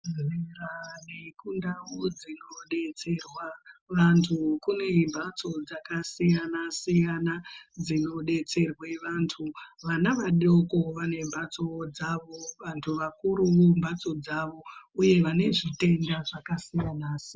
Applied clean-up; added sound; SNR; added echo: none; none; none; none.